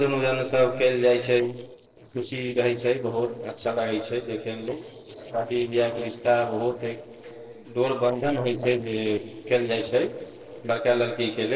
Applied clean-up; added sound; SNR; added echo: neural separator model SepFormer DNS4.